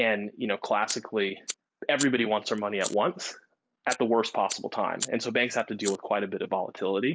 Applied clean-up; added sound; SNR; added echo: neural mask model Resemble Enhance denoiser.